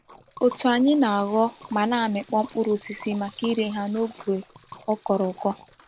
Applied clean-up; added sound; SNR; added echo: none; Liquid + Rattle (instrument); 17 dB; none.